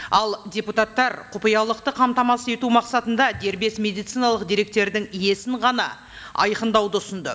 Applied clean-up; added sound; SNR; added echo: none; none; none; none.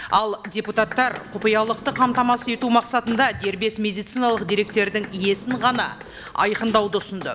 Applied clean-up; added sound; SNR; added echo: none; Clapping + Sliding door; 15 dB; none.